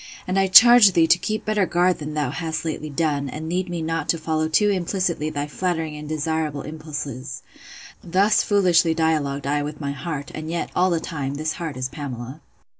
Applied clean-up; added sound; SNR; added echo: none; none; none; none.